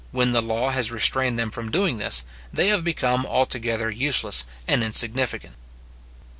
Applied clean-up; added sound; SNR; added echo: none; none; none; none.